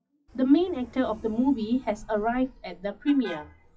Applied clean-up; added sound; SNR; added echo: classical method WPE with log-MMSE.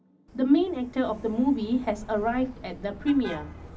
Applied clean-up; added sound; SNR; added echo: none; Car passing by; 17 dB; reverberation time 0.4 s.